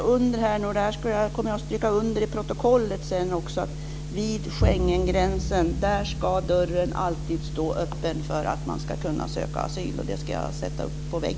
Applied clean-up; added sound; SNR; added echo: none; Bowed string instrument; 4 dB; none.